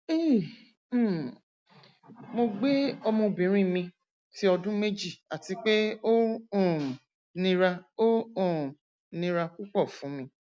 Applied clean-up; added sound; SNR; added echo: none; none; none; none.